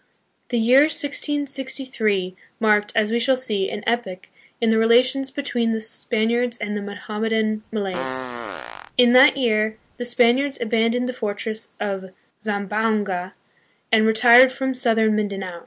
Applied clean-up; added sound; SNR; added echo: none; Fart; 12 dB; none.